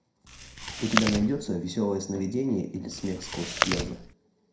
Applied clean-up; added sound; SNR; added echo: none; Chewing, mastication; 2 dB; reverberation time 0.4 s.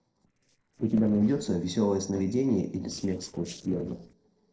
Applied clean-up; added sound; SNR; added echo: neural separator model SepFormer DNS4.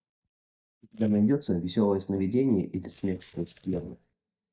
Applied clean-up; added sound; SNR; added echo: neural mask model DeepFilterNet 3.